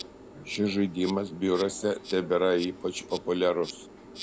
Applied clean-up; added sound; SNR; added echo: none; Insect; 16 dB; none.